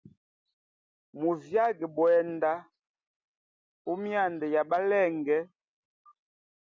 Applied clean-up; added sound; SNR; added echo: none; none; none; none.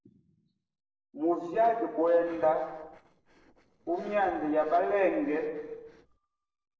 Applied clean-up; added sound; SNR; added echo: neural separator model SepFormer DNS4.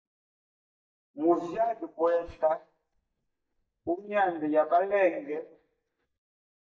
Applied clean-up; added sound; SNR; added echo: neural mask model DeepFilterNet 3.